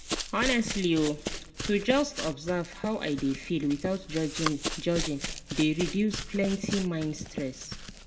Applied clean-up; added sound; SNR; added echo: none; Run; 8 dB; reverberation time 0.7 s.